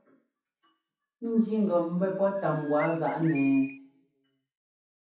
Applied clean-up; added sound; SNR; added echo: none; Bird; 14 dB; reverberation time 0.7 s.